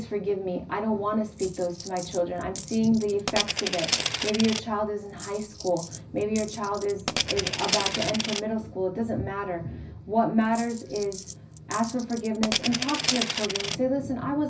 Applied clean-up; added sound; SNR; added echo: none; Coin (dropping); 4 dB; reverberation time 0.4 s.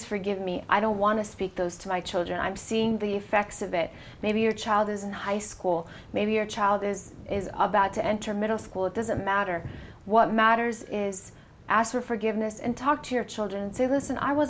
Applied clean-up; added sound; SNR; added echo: none; none; none; none.